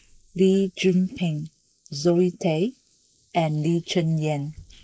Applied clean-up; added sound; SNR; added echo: neural mask model Resemble Enhance denoiser.